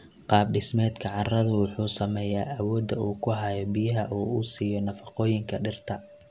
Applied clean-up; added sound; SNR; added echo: none; none; none; none.